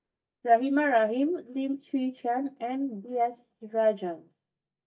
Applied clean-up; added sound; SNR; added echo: neural mask model DeepFilterNet 3.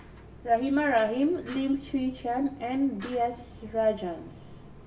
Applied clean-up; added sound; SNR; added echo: none; Fire; 19 dB; reverberation time 0.7 s.